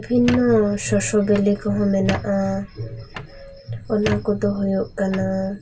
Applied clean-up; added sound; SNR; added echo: none; Squeak; 13 dB; reverberation time 0.1 s.